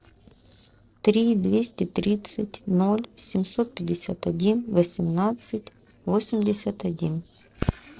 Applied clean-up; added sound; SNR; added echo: neural separator model SepFormer DNS4.